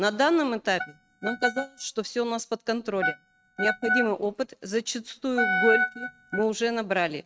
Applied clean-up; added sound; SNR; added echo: neural mask model RNNoise.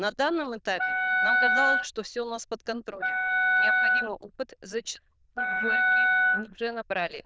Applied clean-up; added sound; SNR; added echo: neural diffusion model UNIVERSE++.